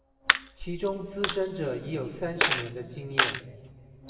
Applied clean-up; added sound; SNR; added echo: none; Coin (dropping); -3 dB; reverberation time 1.7 s.